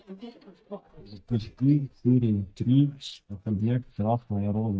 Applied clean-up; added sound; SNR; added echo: neural mask model DeepFilterNet 3.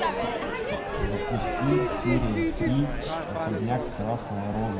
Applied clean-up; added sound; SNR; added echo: none; Crowd / Fireworks; -1 dB; reverberation time 0.7 s.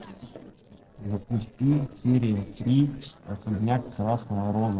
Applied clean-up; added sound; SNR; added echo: neural separator model SepFormer DNS4.